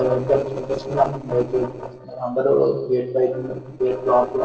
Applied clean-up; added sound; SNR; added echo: neural separator model SepFormer DNS4.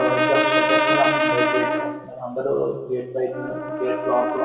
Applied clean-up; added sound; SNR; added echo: none; Brass instrument; -3 dB; reverberation time 1.1 s.